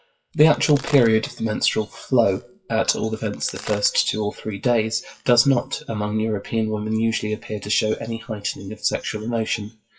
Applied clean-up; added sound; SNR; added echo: classical method WPE with log-MMSE.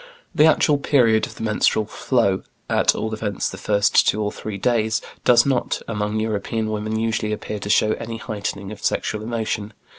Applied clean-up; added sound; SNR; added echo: none; none; none; none.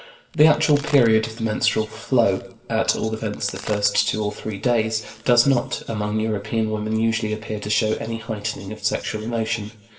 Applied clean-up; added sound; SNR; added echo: none; Crack; 20 dB; reverberation time 0.8 s.